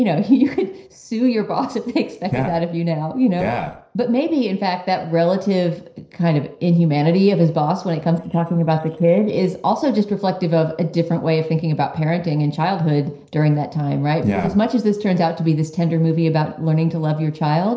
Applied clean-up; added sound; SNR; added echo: neural separator model SepFormer DNS4.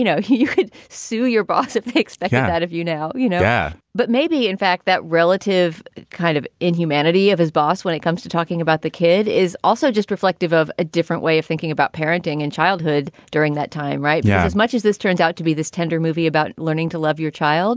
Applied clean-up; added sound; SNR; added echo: none; none; none; none.